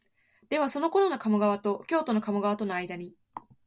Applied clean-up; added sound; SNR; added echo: none; none; none; none.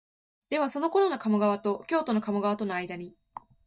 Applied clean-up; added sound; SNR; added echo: neural mask model DeepFilterNet 3.